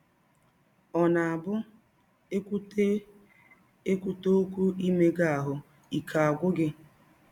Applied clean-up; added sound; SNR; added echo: none; none; none; none.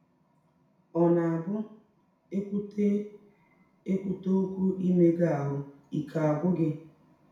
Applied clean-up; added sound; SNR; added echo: none; none; none; reverberation time 0.6 s.